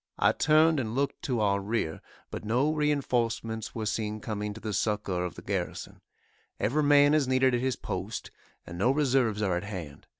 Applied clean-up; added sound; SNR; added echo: none; none; none; none.